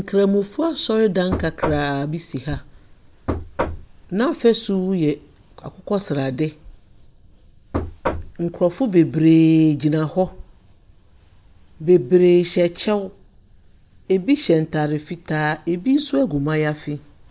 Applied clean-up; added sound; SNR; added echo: none; Knock; 7 dB; none.